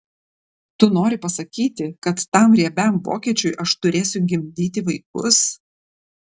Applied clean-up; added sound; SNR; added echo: none; none; none; none.